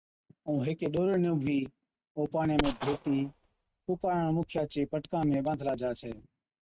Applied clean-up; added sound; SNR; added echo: neural mask model RNNoise.